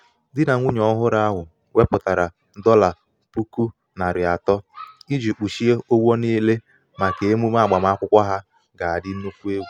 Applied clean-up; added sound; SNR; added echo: none; none; none; none.